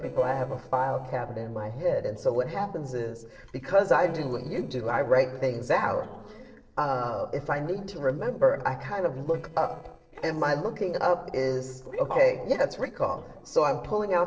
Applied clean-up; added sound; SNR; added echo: neural separator model SepFormer DNS4.